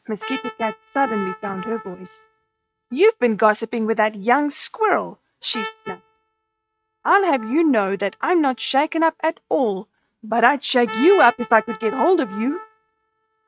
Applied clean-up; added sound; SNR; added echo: neural mask model RNNoise.